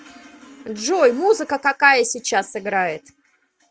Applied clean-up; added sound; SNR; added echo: none; none; none; none.